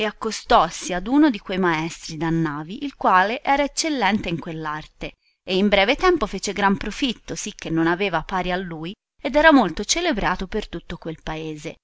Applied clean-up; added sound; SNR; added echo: none; none; none; none.